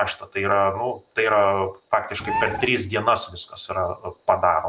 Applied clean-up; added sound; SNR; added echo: none; Bird; 4 dB; none.